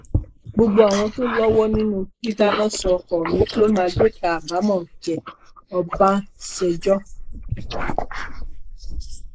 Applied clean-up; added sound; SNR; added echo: neural mask model Resemble Enhance denoiser.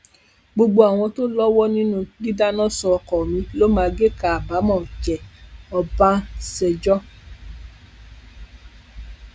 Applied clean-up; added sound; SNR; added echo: none; none; none; none.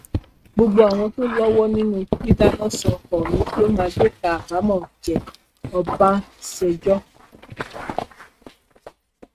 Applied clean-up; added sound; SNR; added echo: neural mask model RNNoise.